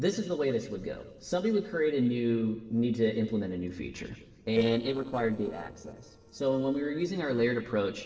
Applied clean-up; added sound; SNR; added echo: neural separator model SepFormer DNS4.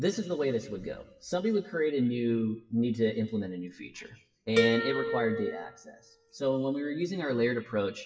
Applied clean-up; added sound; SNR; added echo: classical method WPE with log-MMSE.